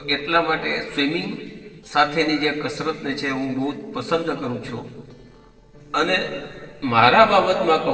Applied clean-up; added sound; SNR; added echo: neural separator model SepFormer DNS4.